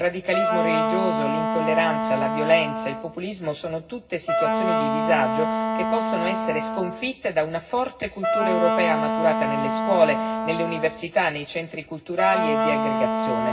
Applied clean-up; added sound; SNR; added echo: none; Wind instrument, woodwind instrument; -1 dB; reverberation time 0.4 s.